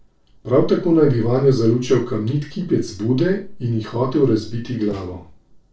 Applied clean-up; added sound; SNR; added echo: neural separator model SepFormer DNS4.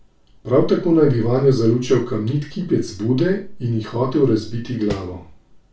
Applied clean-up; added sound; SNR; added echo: none; Tap; 14 dB; reverberation time 0.3 s.